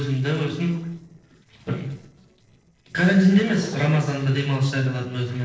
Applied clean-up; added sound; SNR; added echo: neural separator model SepFormer DNS4.